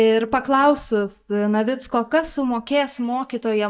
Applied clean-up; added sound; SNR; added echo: neural mask model DeepFilterNet 3.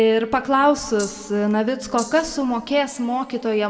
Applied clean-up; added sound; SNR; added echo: none; Rattle (instrument); 16 dB; reverberation time 1.6 s.